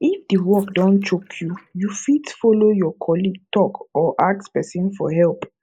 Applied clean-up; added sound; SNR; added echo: neural mask model Resemble Enhance denoiser.